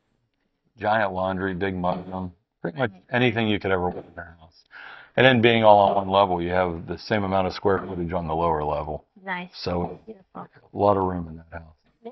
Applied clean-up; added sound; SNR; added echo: neural mask model DeepFilterNet 3.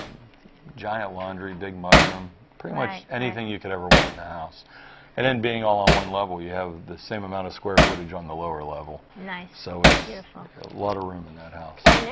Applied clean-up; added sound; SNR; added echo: none; Hammer; -5 dB; none.